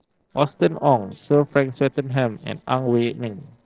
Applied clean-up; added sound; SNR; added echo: neural separator model SepFormer DNS4.